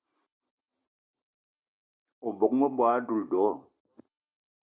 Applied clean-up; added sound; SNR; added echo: none; none; none; none.